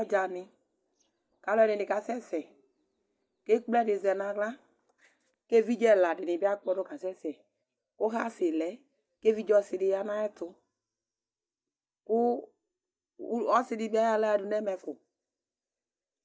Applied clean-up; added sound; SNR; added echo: neural mask model DeepFilterNet 3.